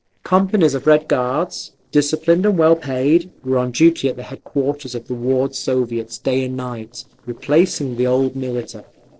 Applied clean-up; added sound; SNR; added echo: neural separator model SepFormer DNS4.